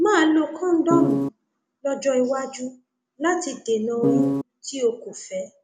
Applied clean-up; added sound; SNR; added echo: none; Piano; -4 dB; none.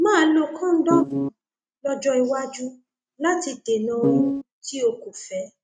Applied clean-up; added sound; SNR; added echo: neural mask model RNNoise.